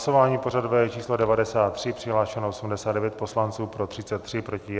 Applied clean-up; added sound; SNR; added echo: none; none; none; none.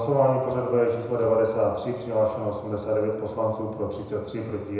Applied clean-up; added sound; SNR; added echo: none; none; none; reverberation time 1.0 s.